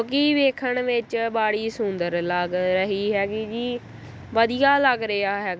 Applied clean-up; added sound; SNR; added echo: none; none; none; none.